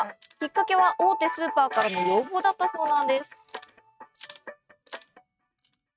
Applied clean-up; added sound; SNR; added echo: neural mask model RNNoise.